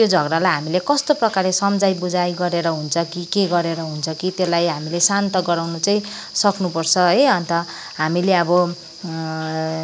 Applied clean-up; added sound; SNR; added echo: none; none; none; none.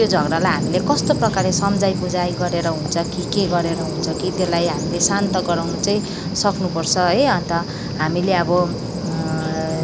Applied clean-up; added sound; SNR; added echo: none; Bird vocalization, bird call, bird song; 4 dB; none.